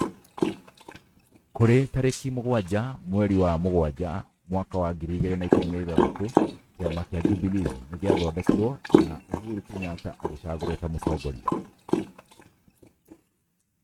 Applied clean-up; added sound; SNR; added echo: neural mask model RNNoise.